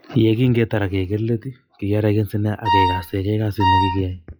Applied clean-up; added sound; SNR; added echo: classical method log-MMSE.